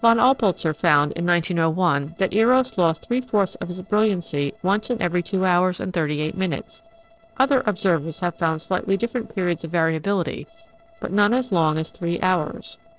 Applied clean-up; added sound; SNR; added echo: neural separator model SepFormer DNS4.